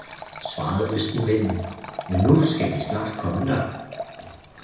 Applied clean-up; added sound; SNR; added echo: none; Liquid; 10 dB; reverberation time 0.9 s.